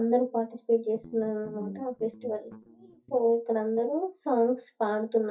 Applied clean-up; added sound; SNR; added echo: neural mask model DeepFilterNet 3.